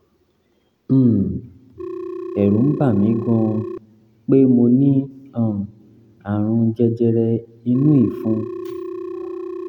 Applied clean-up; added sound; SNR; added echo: none; Telephone; 13 dB; none.